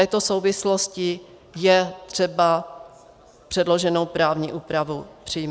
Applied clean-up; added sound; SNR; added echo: none; none; none; none.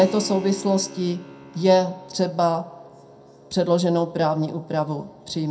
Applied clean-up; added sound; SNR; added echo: none; Keyboard (musical); 19 dB; reverberation time 0.2 s.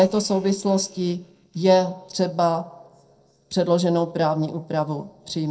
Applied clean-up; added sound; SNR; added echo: neural separator model SepFormer DNS4.